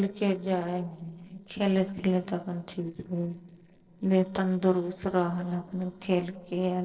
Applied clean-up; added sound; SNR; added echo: neural separator model SepFormer DNS4.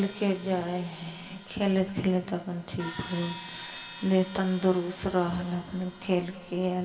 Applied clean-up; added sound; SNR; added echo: none; Crash cymbal; 17 dB; reverberation time 2.8 s.